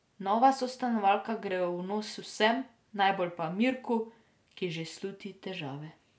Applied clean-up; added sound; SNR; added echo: none; none; none; none.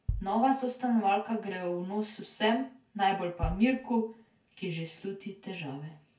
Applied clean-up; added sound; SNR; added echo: none; Bass drum; 10 dB; reverberation time 0.2 s.